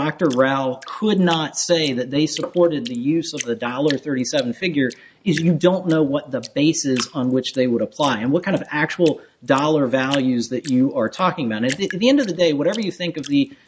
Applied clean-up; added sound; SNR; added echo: none; Drip; 19 dB; none.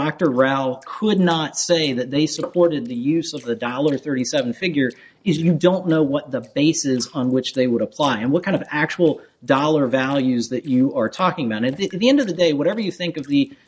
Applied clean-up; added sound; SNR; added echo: neural separator model SepFormer DNS4.